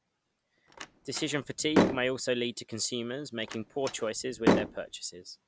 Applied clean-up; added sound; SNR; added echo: none; Slam; -2 dB; none.